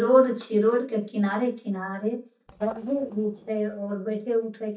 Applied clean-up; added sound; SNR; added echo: neural mask model DeepFilterNet 3.